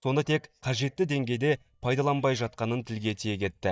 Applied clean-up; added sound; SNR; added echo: neural mask model DeepFilterNet 3.